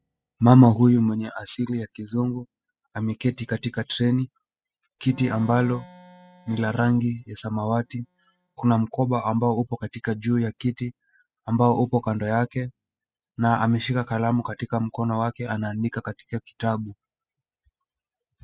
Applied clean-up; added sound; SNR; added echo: classical method spectral subtraction.